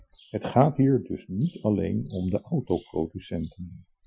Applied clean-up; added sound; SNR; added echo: classical method Wiener filter.